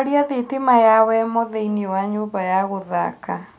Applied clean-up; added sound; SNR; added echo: none; none; none; none.